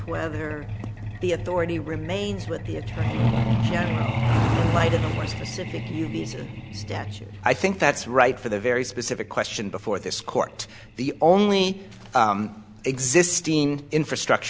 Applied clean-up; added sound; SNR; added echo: none; Truck; 4 dB; none.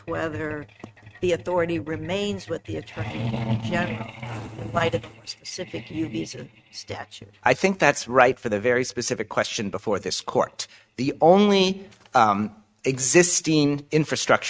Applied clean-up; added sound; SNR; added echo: neural mask model RNNoise.